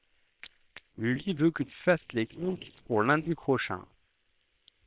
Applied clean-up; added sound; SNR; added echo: neural separator model SepFormer WHAM!.